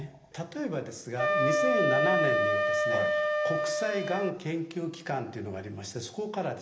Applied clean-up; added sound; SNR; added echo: none; Wind instrument, woodwind instrument; -4 dB; reverberation time 0.8 s.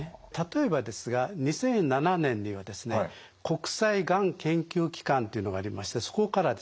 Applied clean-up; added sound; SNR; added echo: none; none; none; none.